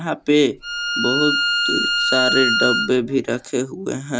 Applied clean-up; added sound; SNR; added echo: none; Bowed string instrument; 0 dB; none.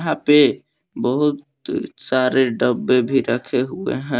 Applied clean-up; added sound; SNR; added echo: none; none; none; none.